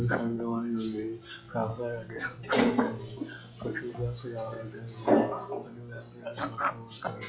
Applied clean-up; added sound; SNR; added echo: classical method log-MMSE.